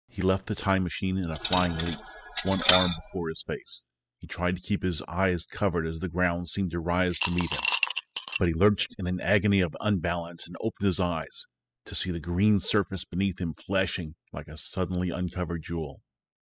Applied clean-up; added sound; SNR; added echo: classical method spectral subtraction.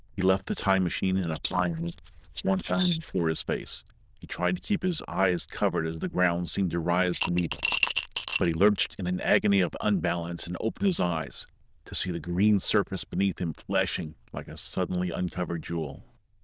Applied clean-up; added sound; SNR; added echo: neural diffusion model UNIVERSE++.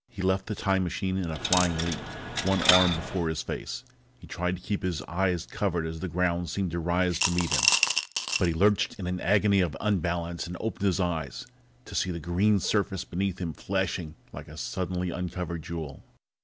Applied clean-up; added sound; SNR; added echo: none; Coin (dropping) + Coin (dropping) / Glass; 1 dB; none.